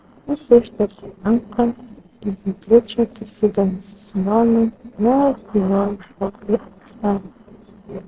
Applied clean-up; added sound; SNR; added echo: neural separator model SepFormer DNS4.